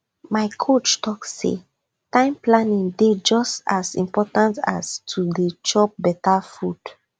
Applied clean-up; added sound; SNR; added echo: none; none; none; none.